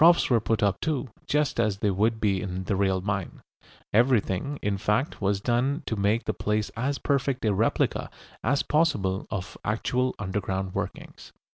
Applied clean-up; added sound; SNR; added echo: none; none; none; none.